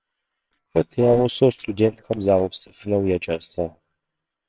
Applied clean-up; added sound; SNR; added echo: neural separator model SepFormer WHAMR!.